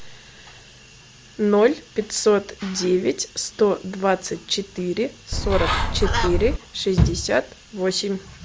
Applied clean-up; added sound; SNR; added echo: none; Bird; -1 dB; none.